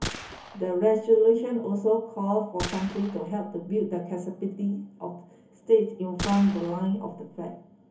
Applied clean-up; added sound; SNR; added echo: none; Gunshot, gunfire; 12 dB; reverberation time 0.3 s.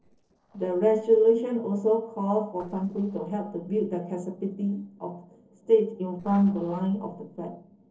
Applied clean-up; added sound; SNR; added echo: neural separator model SepFormer DNS4.